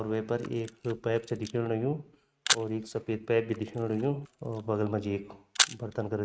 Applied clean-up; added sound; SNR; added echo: neural mask model RNNoise.